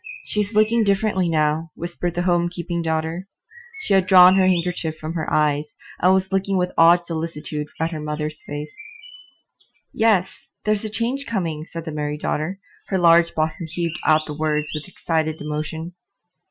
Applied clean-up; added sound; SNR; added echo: classical method Wiener filter.